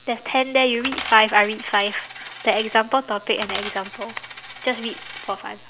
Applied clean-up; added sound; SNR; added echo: none; Coin (dropping); 13 dB; none.